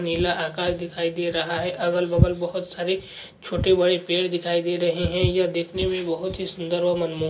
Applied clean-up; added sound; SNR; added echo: none; Walk, footsteps; 7 dB; reverberation time 0.2 s.